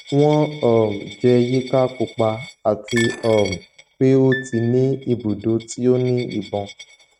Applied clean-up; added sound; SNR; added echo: neural mask model RNNoise.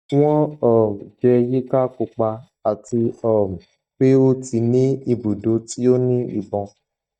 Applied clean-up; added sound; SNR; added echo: neural mask model DeepFilterNet 3.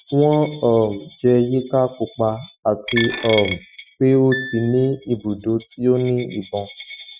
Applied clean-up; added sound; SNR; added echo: classical method Wiener filter.